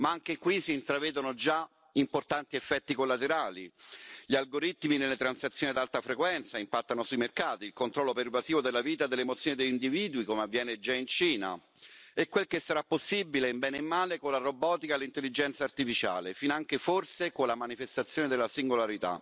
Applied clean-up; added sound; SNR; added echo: none; none; none; none.